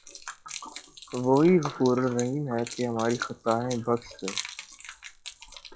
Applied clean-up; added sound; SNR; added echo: classical method log-MMSE.